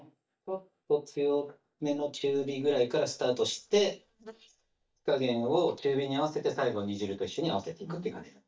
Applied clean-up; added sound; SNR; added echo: neural mask model DeepFilterNet 3.